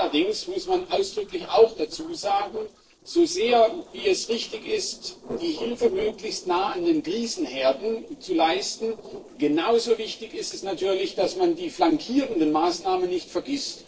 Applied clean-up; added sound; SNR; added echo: neural separator model SepFormer DNS4.